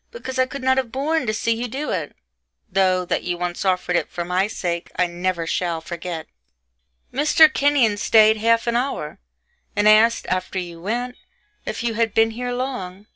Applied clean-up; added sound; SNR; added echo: none; none; none; none.